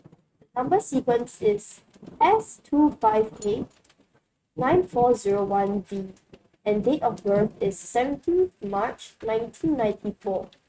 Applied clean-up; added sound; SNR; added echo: neural mask model RNNoise.